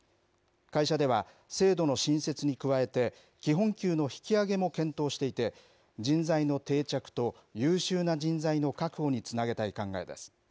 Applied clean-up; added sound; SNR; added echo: none; none; none; none.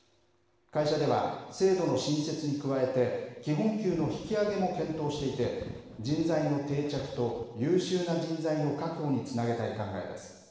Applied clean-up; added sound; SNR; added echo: none; Wind; 17 dB; reverberation time 1.1 s.